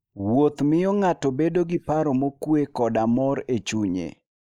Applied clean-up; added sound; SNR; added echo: neural mask model Resemble Enhance denoiser.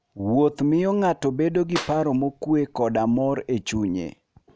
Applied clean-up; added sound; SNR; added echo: none; Clapping; 17 dB; none.